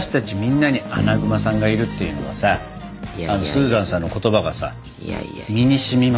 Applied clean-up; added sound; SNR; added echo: none; Bass guitar; 10 dB; none.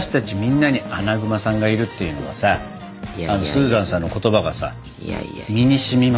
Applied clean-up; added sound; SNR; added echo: none; none; none; none.